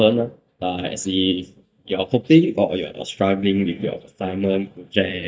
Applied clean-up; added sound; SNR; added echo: neural mask model DeepFilterNet 3.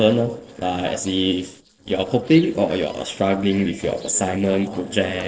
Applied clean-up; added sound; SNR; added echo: neural separator model SepFormer DNS4.